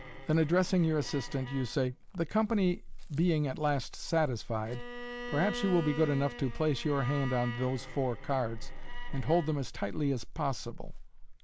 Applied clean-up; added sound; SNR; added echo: none; Chirp, tweet + Bowed string instrument; 12 dB; none.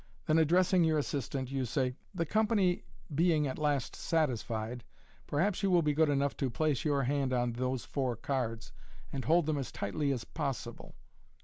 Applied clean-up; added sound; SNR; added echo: none; none; none; none.